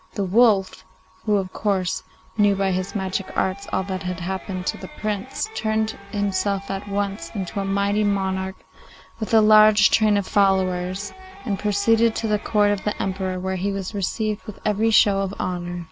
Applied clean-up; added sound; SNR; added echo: none; Electric guitar; 18 dB; none.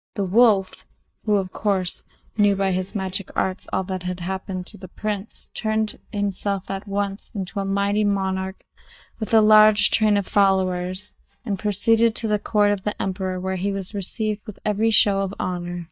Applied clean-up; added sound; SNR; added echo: neural mask model DeepFilterNet 3.